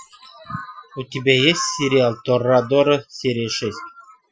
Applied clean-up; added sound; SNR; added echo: classical method Wiener filter.